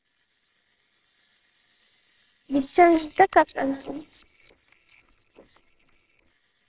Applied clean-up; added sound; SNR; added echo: neural separator model SepFormer WHAMR!.